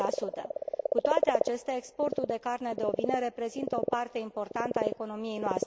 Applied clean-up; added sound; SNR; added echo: none; Frog; 0 dB; none.